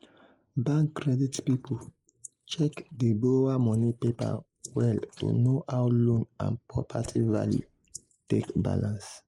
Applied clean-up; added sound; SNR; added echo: neural mask model Resemble Enhance denoiser.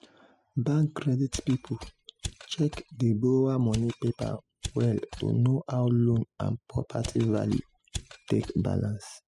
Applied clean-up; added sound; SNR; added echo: classical method spectral subtraction.